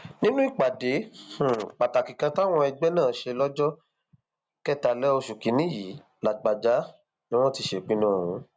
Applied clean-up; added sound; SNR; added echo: none; none; none; none.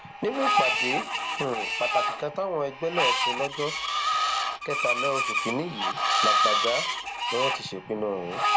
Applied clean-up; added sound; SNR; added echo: none; Screech; -4 dB; none.